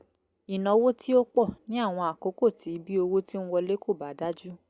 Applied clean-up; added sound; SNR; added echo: none; none; none; none.